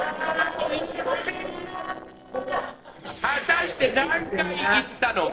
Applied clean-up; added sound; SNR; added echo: neural separator model SepFormer DNS4.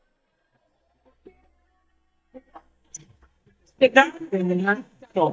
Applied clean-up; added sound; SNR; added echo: neural mask model DeepFilterNet 3.